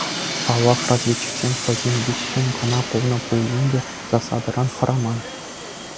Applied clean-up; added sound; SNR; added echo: none; Train; 6 dB; none.